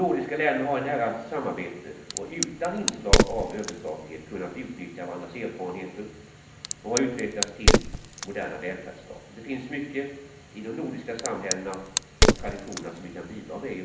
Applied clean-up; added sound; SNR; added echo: none; Crack; -3 dB; reverberation time 0.8 s.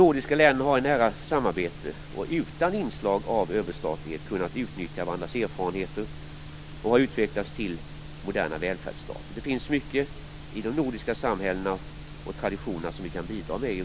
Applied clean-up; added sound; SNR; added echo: none; none; none; none.